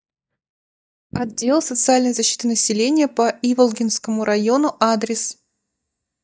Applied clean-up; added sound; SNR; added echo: neural mask model DeepFilterNet 3.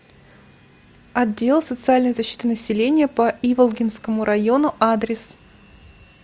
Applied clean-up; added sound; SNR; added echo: none; none; none; none.